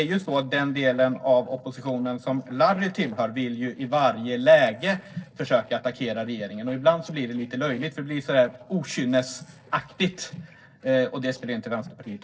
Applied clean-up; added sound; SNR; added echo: neural separator model SepFormer DNS4.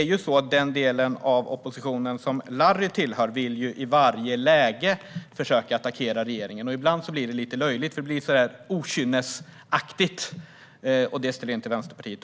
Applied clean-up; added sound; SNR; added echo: none; none; none; none.